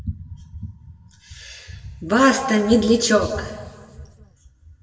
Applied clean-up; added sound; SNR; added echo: none; none; none; reverberation time 2.1 s.